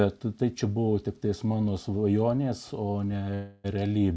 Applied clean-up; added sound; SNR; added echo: none; none; none; none.